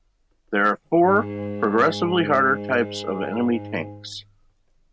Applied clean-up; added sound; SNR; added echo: none; Bowed string instrument; 11 dB; none.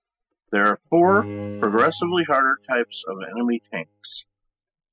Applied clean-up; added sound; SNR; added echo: classical method spectral subtraction.